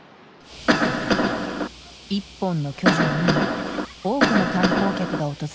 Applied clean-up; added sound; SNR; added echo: none; Cough; -5 dB; none.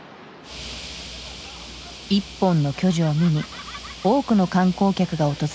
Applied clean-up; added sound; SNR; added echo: none; none; none; none.